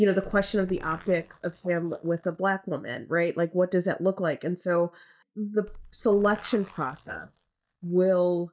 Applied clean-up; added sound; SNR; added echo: neural mask model DeepFilterNet 3.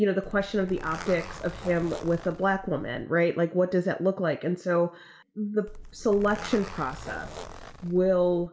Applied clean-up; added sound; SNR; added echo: none; Zipper (clothing); 14 dB; none.